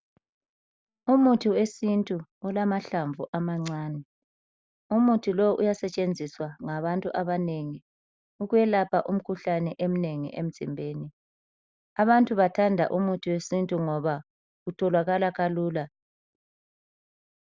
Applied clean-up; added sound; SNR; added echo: none; none; none; none.